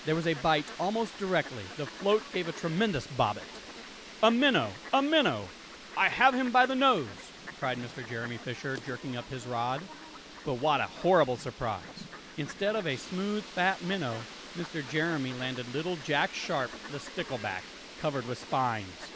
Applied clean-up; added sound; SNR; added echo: none; Fowl; 14 dB; none.